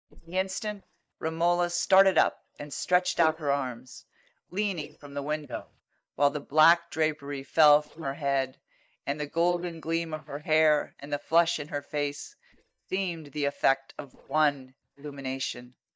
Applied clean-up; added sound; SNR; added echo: neural mask model DeepFilterNet 3.